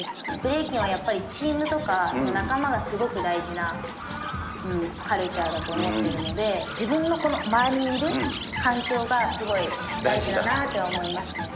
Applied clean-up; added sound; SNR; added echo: none; Chirp, tweet; 7 dB; none.